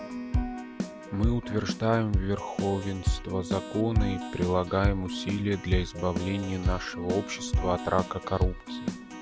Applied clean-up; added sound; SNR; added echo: none; Keyboard (musical); 2 dB; none.